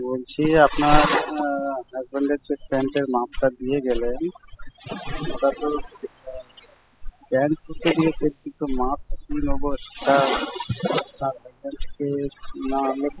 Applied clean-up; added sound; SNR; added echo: classical method spectral subtraction.